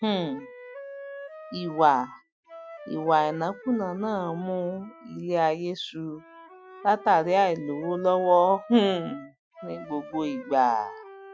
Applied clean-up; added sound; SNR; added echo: classical method Wiener filter.